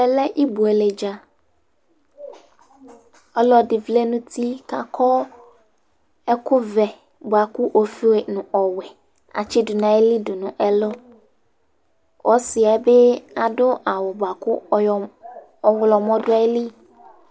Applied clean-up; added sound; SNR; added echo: none; none; none; none.